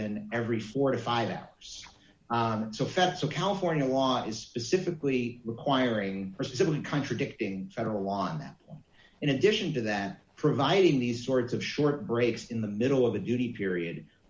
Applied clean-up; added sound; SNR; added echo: none; none; none; none.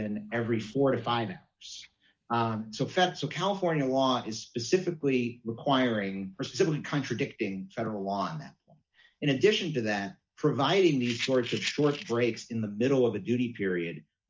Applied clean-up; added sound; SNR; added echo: neural mask model DeepFilterNet 3.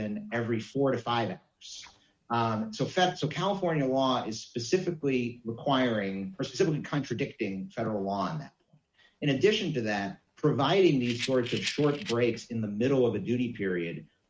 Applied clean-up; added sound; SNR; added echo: neural mask model RNNoise.